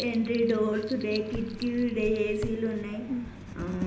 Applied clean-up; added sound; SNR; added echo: none; Writing; 11 dB; reverberation time 1.0 s.